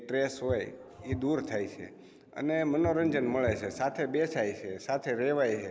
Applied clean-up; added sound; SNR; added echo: none; Walk, footsteps / Bird vocalization, bird call, bird song; 14 dB; none.